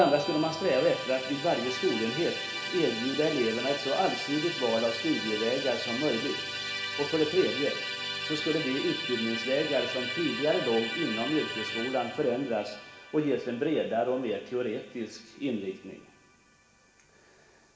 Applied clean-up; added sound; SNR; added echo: none; Musical instrument; 6 dB; reverberation time 1.0 s.